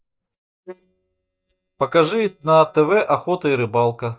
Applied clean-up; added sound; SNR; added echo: neural mask model DeepFilterNet 3.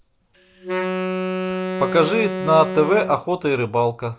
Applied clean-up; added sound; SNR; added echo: none; Wind instrument, woodwind instrument; 5 dB; none.